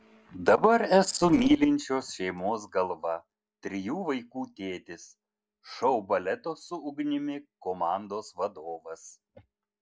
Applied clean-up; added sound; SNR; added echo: neural separator model SepFormer DNS4.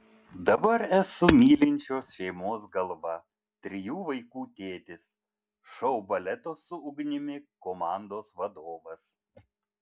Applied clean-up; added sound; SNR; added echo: none; Hammer; 6 dB; none.